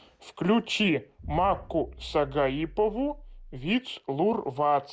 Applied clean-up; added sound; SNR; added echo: none; Explosion; 16 dB; none.